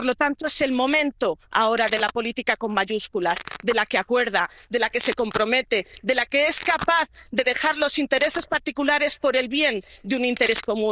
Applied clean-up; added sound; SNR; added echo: neural diffusion model UNIVERSE++.